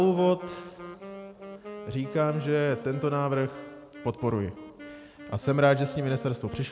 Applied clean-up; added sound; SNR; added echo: none; Wind instrument, woodwind instrument; 15 dB; none.